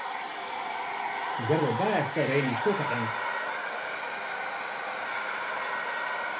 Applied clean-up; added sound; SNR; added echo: none; Domestic sounds, home sounds; -1 dB; reverberation time 0.3 s.